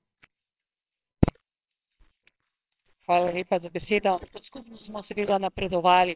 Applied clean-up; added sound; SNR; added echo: neural separator model SepFormer WHAMR!.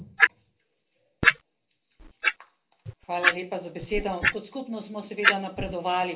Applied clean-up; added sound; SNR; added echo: none; Clock; -5 dB; reverberation time 0.3 s.